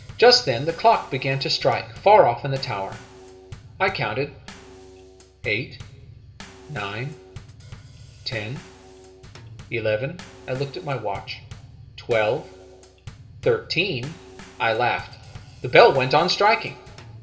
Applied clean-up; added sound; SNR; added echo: none; Bass drum / Snare drum / Drum kit; 19 dB; reverberation time 1.9 s.